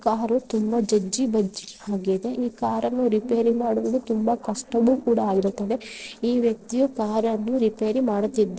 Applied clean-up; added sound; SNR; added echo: neural separator model SepFormer DNS4.